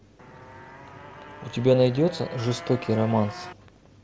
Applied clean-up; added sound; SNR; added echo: none; Motorcycle; 15 dB; none.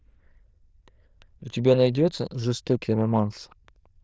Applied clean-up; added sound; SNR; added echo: neural diffusion model UNIVERSE++.